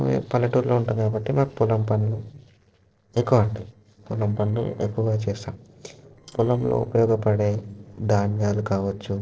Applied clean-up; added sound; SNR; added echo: neural separator model SepFormer DNS4.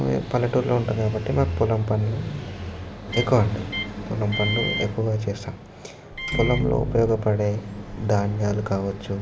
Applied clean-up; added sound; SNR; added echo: none; Microwave oven; 8 dB; none.